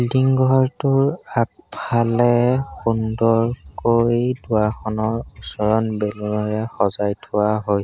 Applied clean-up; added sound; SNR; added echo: none; none; none; none.